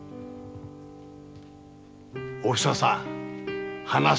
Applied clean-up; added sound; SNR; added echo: none; none; none; none.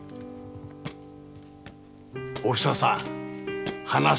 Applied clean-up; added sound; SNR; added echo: none; Walk, footsteps; 16 dB; none.